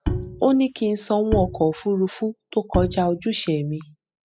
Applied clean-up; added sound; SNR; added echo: classical method spectral subtraction.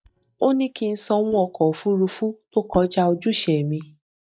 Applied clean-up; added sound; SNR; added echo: neural mask model DeepFilterNet 3.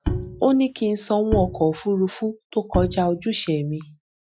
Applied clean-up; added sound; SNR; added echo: classical method Wiener filter.